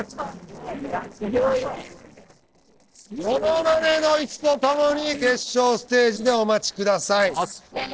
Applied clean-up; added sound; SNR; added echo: neural separator model SepFormer DNS4.